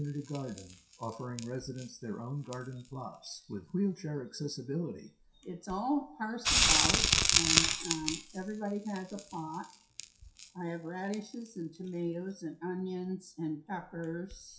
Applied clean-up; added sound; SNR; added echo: classical method WPE with log-MMSE.